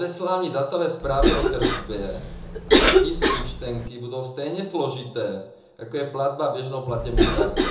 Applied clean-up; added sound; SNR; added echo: none; Cough; -3 dB; reverberation time 0.6 s.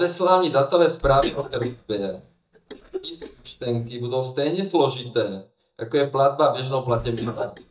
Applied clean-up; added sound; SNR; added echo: neural mask model DeepFilterNet 3.